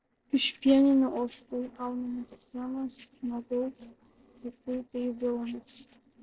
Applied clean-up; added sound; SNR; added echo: neural separator model SepFormer DNS4.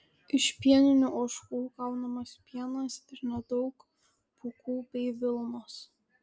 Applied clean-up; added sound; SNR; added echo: none; none; none; none.